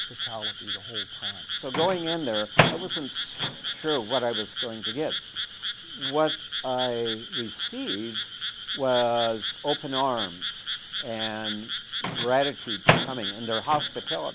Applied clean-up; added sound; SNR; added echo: none; Microwave oven + Frog; 0 dB; none.